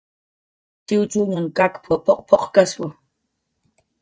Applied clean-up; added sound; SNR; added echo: neural mask model DeepFilterNet 3.